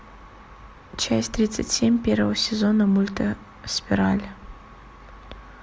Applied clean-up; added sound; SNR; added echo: none; none; none; none.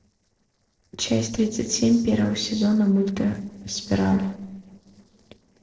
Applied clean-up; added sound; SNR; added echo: neural separator model SepFormer DNS4.